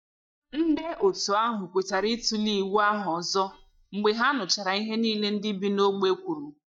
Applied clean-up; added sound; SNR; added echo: neural mask model DeepFilterNet 3.